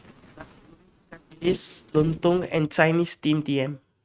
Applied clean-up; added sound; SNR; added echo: neural mask model RNNoise.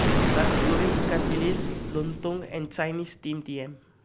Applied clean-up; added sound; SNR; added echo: none; Explosion; -4 dB; none.